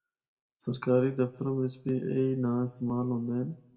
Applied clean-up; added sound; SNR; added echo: none; none; none; reverberation time 0.6 s.